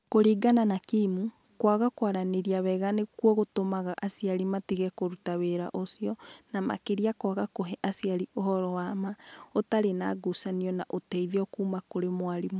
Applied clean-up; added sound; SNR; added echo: none; none; none; none.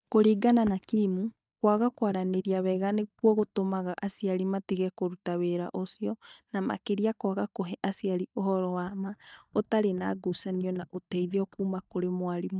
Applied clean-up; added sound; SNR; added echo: neural mask model DeepFilterNet 3.